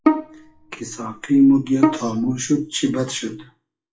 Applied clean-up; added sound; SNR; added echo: classical method WPE with log-MMSE.